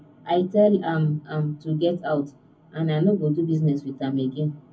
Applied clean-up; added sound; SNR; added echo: none; none; none; reverberation time 0.3 s.